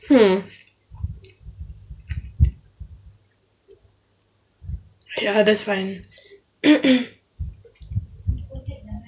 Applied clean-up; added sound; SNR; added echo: none; none; none; none.